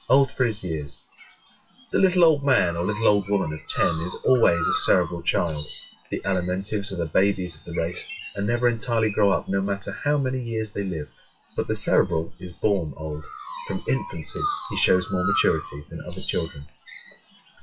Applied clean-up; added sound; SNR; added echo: classical method WPE with log-MMSE.